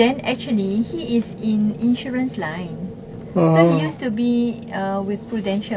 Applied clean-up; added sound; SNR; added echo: none; none; none; none.